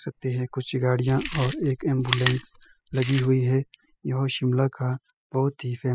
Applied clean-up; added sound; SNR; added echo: classical method spectral subtraction.